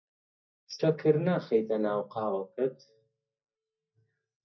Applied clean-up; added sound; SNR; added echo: neural mask model DeepFilterNet 3.